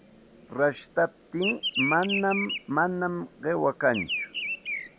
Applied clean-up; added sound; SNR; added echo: none; Bird vocalization, bird call, bird song; 6 dB; none.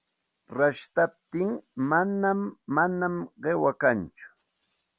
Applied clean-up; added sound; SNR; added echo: none; none; none; none.